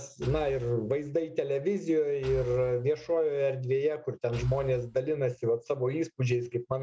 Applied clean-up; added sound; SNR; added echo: none; Engine / Car; 15 dB; none.